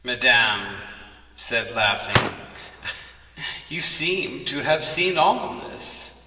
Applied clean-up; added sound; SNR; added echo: none; Gunshot, gunfire; 8 dB; reverberation time 1.9 s.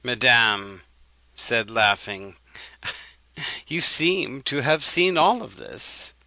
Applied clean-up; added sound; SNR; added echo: none; none; none; none.